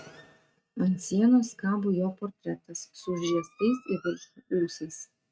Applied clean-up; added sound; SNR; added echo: neural mask model RNNoise.